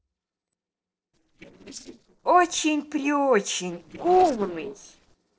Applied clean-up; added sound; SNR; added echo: neural separator model SepFormer DNS4.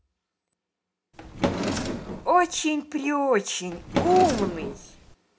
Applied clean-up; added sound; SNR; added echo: none; Drawer open or close; 3 dB; reverberation time 0.3 s.